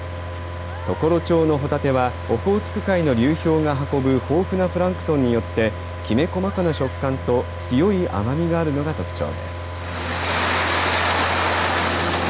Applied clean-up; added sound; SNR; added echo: none; Car; 8 dB; none.